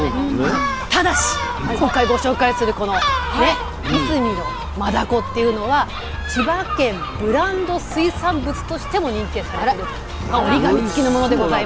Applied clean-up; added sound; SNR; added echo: none; Gull, seagull; 7 dB; none.